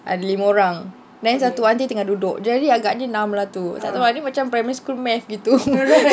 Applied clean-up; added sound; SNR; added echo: none; none; none; none.